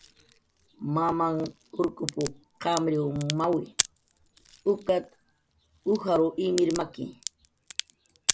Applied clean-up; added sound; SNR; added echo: none; Crack; 9 dB; none.